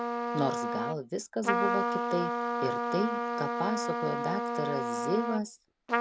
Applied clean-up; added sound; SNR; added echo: none; Trumpet; -2 dB; none.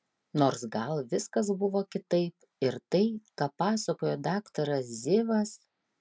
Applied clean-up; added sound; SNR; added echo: none; none; none; none.